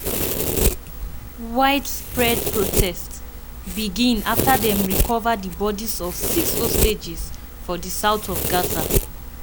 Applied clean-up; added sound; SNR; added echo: none; Domestic sounds, home sounds; 0 dB; none.